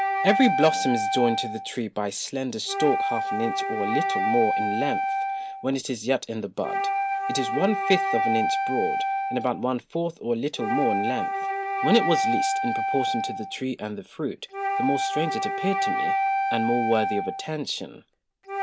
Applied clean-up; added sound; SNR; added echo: none; Wind instrument, woodwind instrument; 0 dB; none.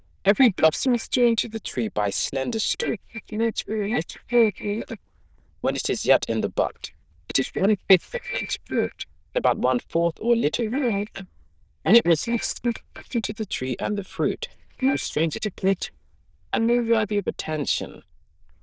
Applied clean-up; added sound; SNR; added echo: neural diffusion model UNIVERSE++.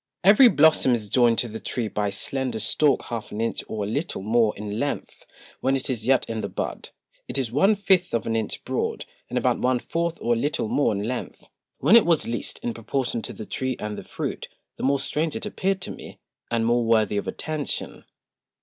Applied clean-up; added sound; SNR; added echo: none; none; none; none.